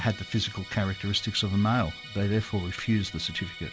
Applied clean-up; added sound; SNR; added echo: none; Musical instrument; 15 dB; none.